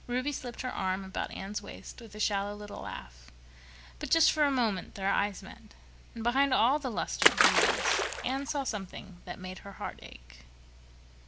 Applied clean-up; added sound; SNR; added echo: none; Splash, splatter; -3 dB; none.